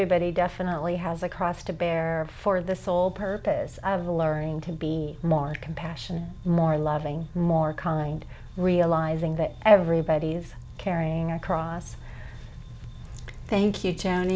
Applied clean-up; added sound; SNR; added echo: none; none; none; none.